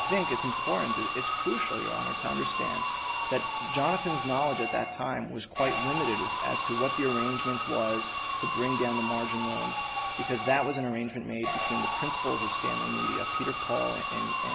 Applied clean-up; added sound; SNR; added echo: none; Alarm; 0 dB; none.